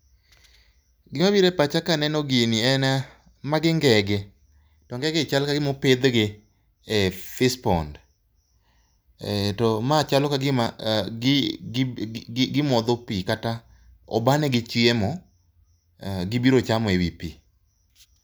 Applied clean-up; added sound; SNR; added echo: none; none; none; none.